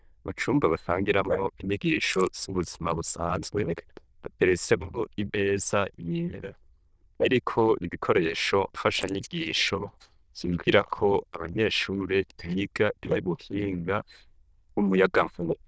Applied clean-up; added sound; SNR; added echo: neural diffusion model UNIVERSE++.